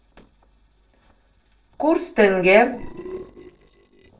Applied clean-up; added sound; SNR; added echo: neural separator model SepFormer DNS4.